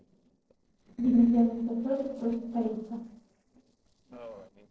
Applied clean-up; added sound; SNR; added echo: neural separator model SepFormer DNS4.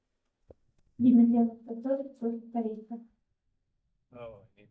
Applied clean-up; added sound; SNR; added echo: neural mask model DeepFilterNet 3.